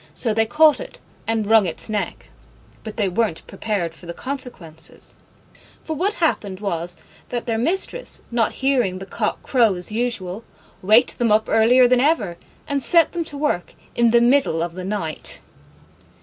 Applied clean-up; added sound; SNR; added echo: none; none; none; none.